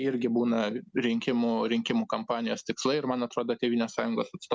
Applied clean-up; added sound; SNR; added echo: none; none; none; none.